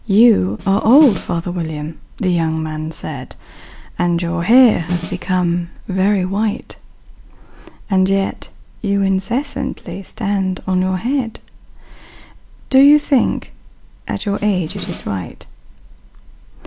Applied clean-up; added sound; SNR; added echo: none; Snare drum; 14 dB; none.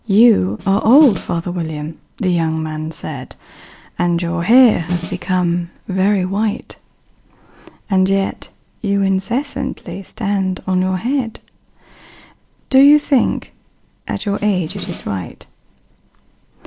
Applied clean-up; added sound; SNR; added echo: neural separator model SepFormer DNS4.